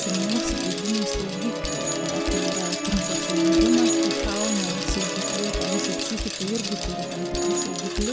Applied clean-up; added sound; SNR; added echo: none; Musical instrument + Bicycle; -5 dB; none.